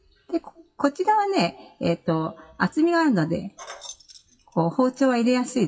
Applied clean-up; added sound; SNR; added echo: classical method WPE with log-MMSE.